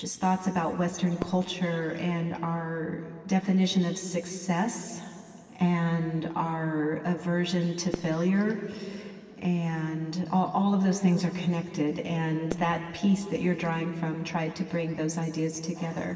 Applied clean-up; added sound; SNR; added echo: none; Fireworks; 17 dB; reverberation time 2.4 s.